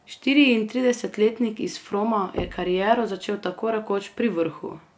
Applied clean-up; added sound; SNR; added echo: none; Knock; 15 dB; none.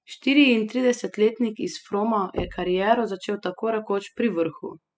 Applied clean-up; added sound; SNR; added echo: classical method spectral subtraction.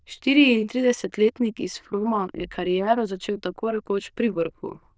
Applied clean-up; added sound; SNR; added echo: neural diffusion model UNIVERSE++.